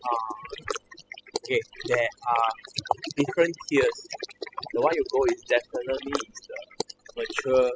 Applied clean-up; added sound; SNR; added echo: classical method spectral subtraction.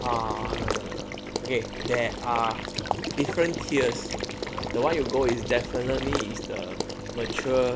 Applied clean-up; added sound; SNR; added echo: none; Water / Liquid; 3 dB; none.